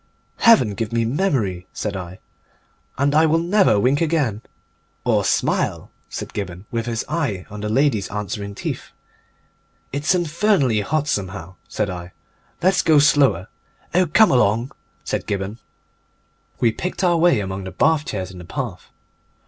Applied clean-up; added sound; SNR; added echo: none; none; none; none.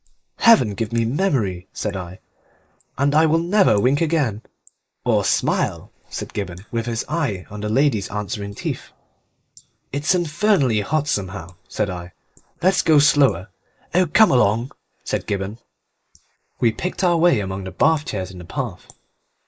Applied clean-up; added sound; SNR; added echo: neural mask model Resemble Enhance denoiser.